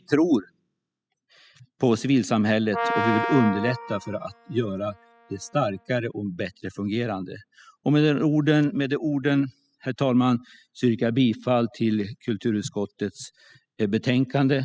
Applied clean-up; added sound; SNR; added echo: classical method spectral subtraction.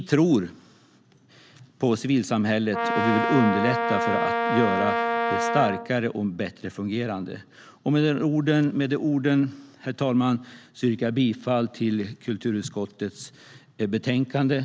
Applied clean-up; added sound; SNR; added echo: none; Brass instrument; 0 dB; none.